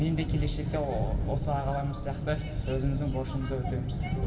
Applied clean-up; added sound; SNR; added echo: none; none; none; reverberation time 2.4 s.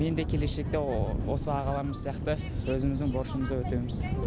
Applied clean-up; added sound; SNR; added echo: none; none; none; none.